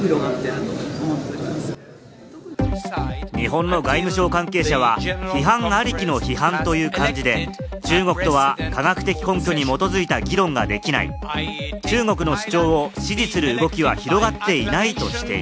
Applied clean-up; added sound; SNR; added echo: none; none; none; none.